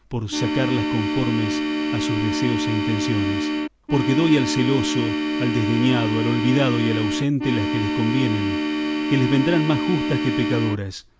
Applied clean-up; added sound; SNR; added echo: none; Organ; 0 dB; none.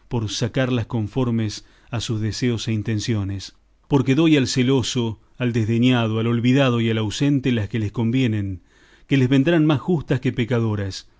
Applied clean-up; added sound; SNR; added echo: none; none; none; none.